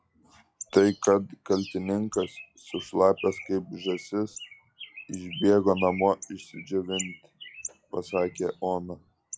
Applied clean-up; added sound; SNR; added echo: classical method log-MMSE.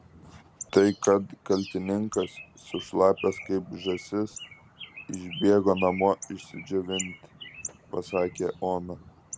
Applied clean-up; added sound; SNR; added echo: none; Bird; 15 dB; none.